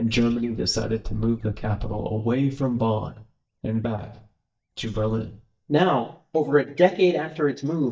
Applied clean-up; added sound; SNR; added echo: neural mask model DeepFilterNet 3.